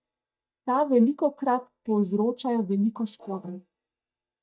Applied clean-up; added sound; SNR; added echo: neural mask model DeepFilterNet 3.